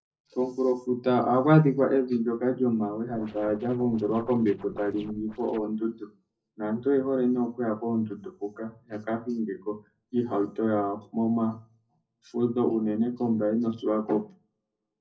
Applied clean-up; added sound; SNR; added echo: neural separator model SepFormer DNS4.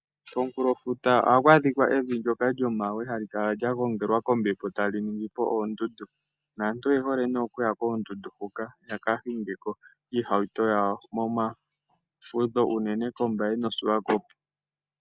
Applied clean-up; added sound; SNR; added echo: none; none; none; none.